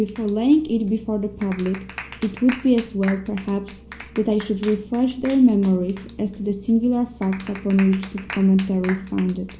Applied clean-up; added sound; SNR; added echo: none; Clapping; 18 dB; reverberation time 0.6 s.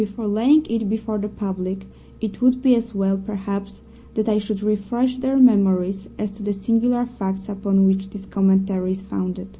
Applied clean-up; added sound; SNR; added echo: none; none; none; none.